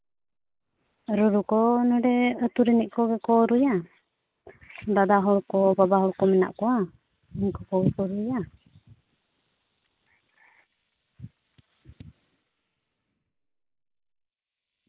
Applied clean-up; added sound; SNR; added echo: neural mask model Resemble Enhance denoiser.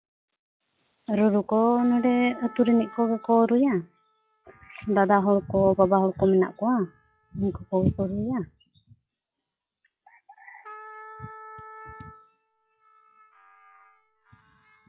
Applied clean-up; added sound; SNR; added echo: classical method log-MMSE.